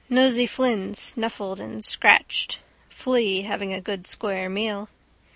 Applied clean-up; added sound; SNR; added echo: none; none; none; none.